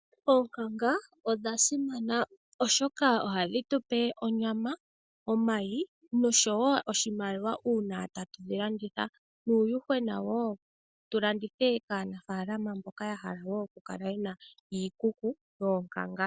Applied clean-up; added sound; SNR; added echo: none; none; none; none.